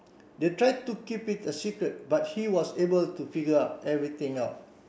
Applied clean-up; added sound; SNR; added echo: none; none; none; none.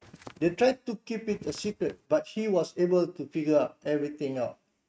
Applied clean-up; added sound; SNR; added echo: neural mask model RNNoise.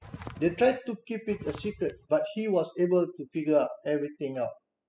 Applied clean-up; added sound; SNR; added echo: classical method spectral subtraction.